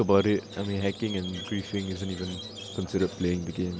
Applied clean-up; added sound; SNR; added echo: none; Squeak; 13 dB; none.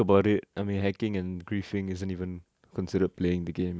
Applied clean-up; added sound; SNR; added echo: none; none; none; none.